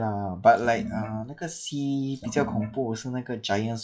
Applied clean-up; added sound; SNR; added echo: classical method log-MMSE.